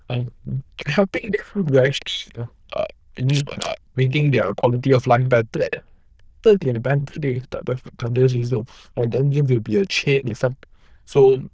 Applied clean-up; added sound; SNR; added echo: neural diffusion model UNIVERSE++.